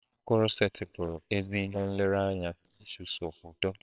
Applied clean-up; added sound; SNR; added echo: neural separator model SepFormer WHAMR!.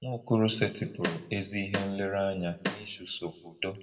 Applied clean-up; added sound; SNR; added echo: none; Snare drum; 5 dB; reverberation time 0.9 s.